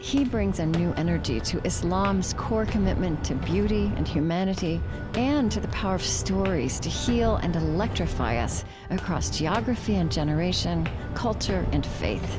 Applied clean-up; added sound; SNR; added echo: none; Walk, footsteps; 4 dB; none.